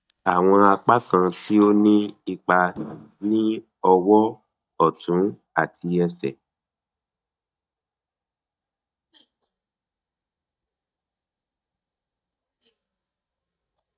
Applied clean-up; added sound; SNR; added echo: neural mask model DeepFilterNet 3.